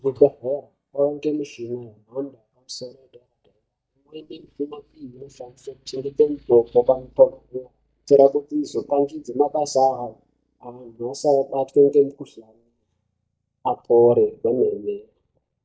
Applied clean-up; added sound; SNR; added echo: neural mask model DeepFilterNet 3.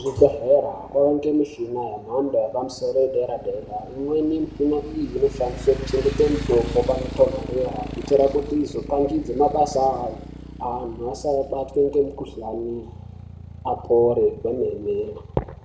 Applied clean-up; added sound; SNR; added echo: none; Motorcycle; 12 dB; reverberation time 0.6 s.